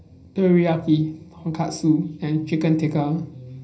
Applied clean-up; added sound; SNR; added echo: none; none; none; reverberation time 0.4 s.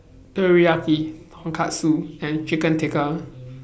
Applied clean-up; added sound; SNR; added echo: none; none; none; none.